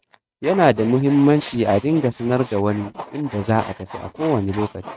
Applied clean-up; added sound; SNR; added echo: neural mask model RNNoise.